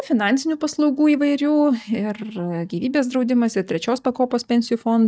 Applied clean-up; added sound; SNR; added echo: neural mask model DeepFilterNet 3.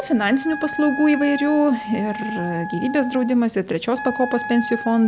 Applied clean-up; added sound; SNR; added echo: none; Wind instrument, woodwind instrument; 11 dB; none.